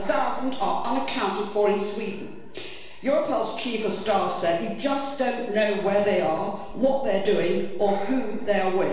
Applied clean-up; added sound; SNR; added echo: none; Breathing; 8 dB; reverberation time 1.1 s.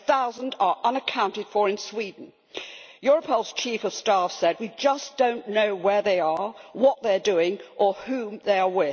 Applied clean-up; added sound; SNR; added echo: none; none; none; none.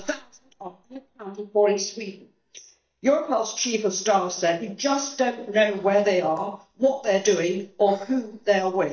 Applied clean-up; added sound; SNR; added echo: neural mask model DeepFilterNet 3.